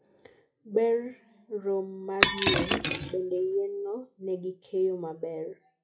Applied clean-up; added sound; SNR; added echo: classical method WPE with log-MMSE.